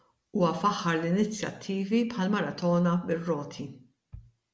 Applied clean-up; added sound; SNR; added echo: none; none; none; none.